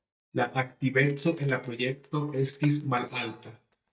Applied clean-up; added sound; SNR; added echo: neural mask model DeepFilterNet 3.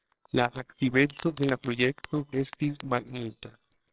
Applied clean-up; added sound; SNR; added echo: neural separator model SepFormer WHAMR!.